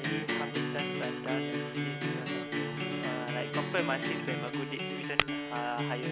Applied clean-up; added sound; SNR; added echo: none; Tap / Glass + Acoustic guitar; -5 dB; none.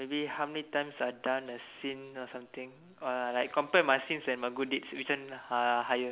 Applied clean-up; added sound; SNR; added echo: none; none; none; none.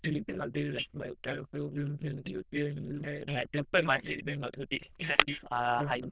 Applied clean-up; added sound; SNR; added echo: neural diffusion model UNIVERSE++.